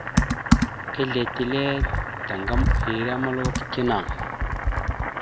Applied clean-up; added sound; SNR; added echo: none; Boiling + Computer keyboard; -4 dB; none.